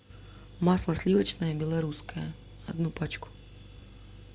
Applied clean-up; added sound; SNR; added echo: none; none; none; none.